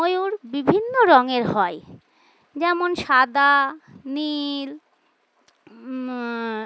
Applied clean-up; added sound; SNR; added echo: none; none; none; none.